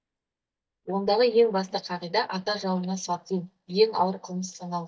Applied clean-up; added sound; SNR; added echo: neural mask model DeepFilterNet 3.